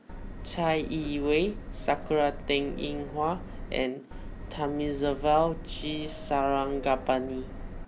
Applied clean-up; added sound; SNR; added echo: none; Subway, metro, underground; 9 dB; none.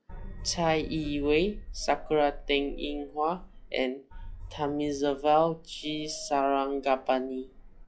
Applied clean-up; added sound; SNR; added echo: classical method log-MMSE.